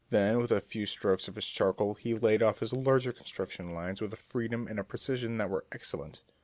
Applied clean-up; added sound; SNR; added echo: none; none; none; none.